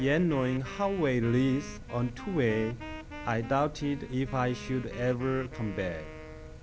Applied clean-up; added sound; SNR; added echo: none; Wind instrument, woodwind instrument; 15 dB; none.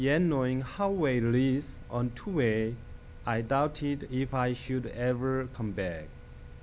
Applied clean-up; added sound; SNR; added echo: none; none; none; none.